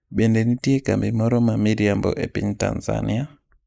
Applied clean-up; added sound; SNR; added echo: neural mask model Resemble Enhance denoiser.